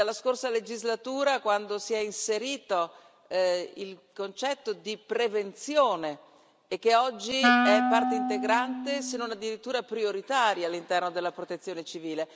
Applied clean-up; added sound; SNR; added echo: none; Wind instrument, woodwind instrument; -1 dB; none.